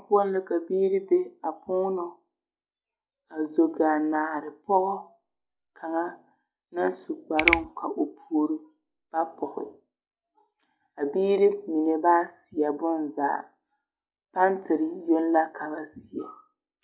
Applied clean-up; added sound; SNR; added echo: classical method log-MMSE.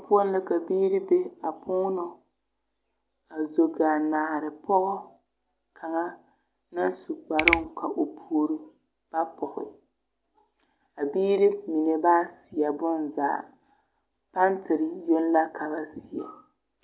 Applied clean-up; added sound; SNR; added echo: none; Finger snapping; 2 dB; none.